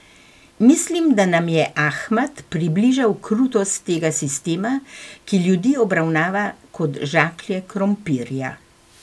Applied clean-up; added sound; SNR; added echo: none; none; none; none.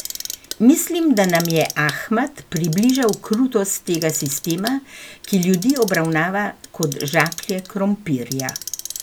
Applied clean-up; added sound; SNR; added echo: none; Clock; 13 dB; none.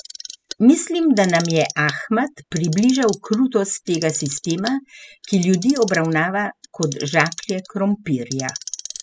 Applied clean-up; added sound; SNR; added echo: classical method spectral subtraction.